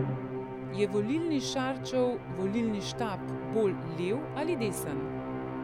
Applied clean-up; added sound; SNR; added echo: none; Musical instrument; 4 dB; none.